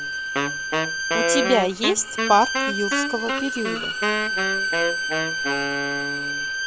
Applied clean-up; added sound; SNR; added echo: none; Bowed string instrument + Wind instrument, woodwind instrument; -2 dB; none.